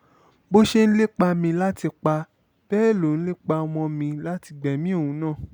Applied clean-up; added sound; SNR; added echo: none; none; none; none.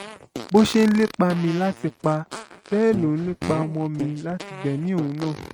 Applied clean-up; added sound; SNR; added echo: neural mask model RNNoise.